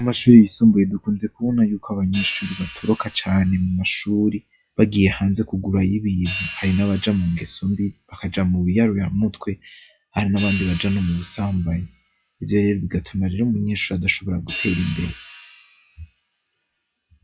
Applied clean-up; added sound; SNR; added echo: classical method log-MMSE.